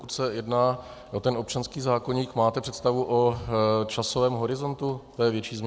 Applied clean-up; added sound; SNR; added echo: none; none; none; none.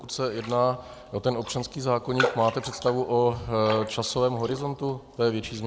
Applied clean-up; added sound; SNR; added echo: none; Raindrop; 11 dB; none.